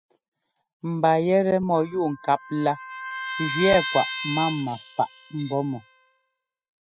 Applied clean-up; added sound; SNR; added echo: classical method spectral subtraction.